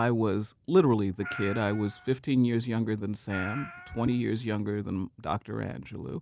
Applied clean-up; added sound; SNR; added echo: none; Meow; 14 dB; none.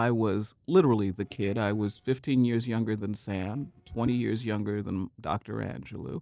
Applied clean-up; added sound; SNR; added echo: neural separator model SepFormer DNS4.